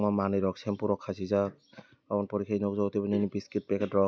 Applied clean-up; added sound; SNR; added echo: none; none; none; none.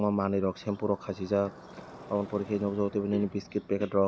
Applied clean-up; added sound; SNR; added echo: none; Motorcycle; 19 dB; none.